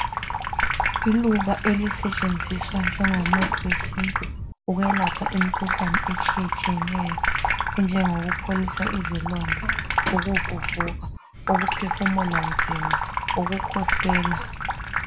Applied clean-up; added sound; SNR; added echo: none; Sink (filling or washing) / Water tap, faucet; -1 dB; none.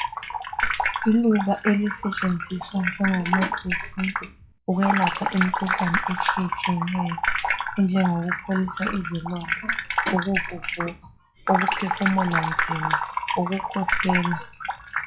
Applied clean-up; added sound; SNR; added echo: classical method log-MMSE.